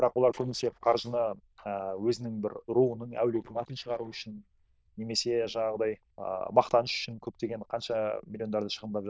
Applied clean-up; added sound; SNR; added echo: neural diffusion model UNIVERSE++.